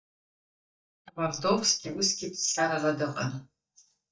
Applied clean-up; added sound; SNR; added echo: neural mask model DeepFilterNet 3.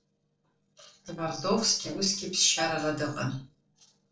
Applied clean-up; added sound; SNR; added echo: neural separator model SepFormer DNS4.